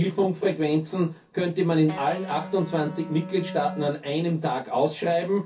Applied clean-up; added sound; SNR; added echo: none; Electric guitar; 11 dB; reverberation time 0.3 s.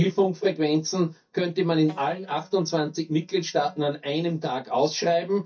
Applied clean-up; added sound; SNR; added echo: neural mask model DeepFilterNet 3.